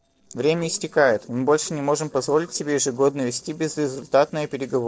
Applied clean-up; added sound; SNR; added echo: neural separator model SepFormer DNS4.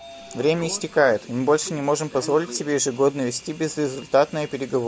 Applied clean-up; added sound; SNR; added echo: none; Sliding door; 19 dB; none.